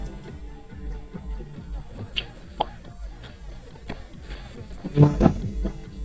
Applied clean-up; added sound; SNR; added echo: neural mask model DeepFilterNet 3.